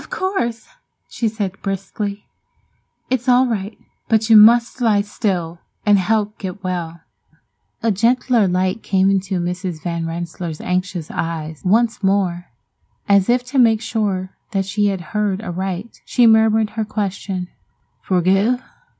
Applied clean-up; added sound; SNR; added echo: none; none; none; none.